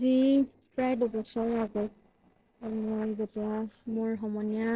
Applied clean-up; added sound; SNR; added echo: neural separator model SepFormer DNS4.